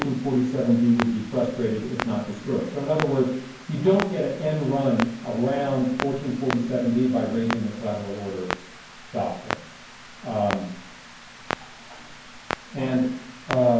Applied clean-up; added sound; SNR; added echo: none; Clock; 11 dB; reverberation time 0.9 s.